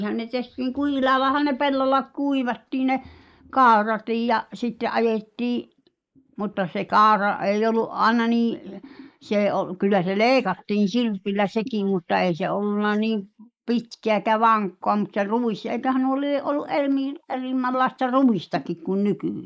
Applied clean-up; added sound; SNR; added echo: neural mask model Resemble Enhance denoiser.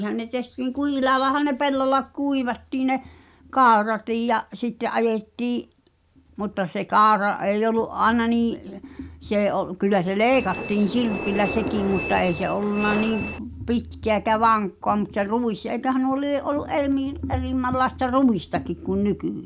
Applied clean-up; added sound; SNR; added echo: none; Train; 7 dB; none.